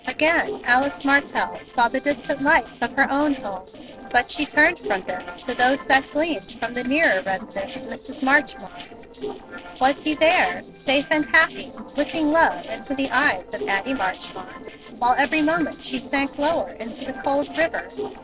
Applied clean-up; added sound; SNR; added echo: neural separator model SepFormer DNS4.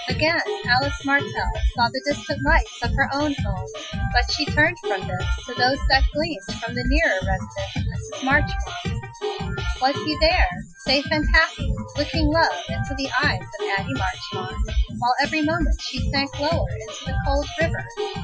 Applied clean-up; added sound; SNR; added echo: classical method Wiener filter.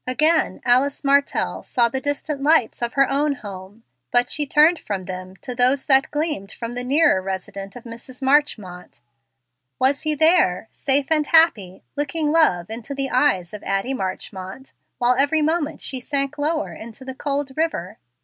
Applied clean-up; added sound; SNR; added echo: none; none; none; none.